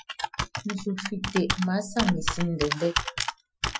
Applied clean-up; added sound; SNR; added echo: classical method Wiener filter.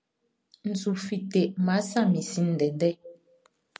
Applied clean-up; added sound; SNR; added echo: none; none; none; none.